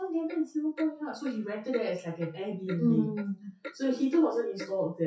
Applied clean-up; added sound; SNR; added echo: classical method WPE with log-MMSE.